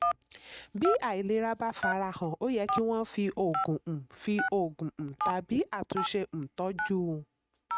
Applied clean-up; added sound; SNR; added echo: neural mask model RNNoise.